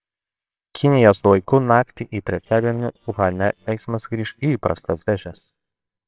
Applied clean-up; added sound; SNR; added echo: neural separator model SepFormer WHAMR!.